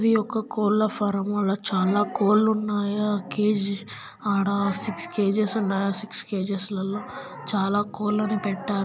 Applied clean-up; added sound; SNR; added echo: none; none; none; none.